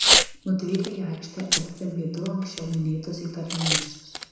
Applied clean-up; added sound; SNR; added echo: none; Packing tape, duct tape / Tearing; -2 dB; reverberation time 1.0 s.